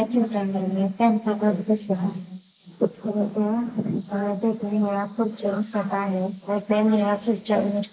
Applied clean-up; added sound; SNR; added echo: neural mask model Resemble Enhance denoiser.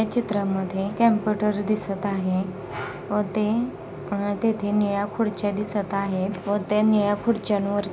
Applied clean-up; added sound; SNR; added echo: none; none; none; none.